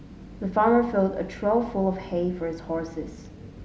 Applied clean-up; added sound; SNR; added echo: none; none; none; none.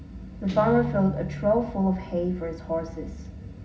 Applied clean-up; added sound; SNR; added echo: none; Guitar; 11 dB; reverberation time 0.4 s.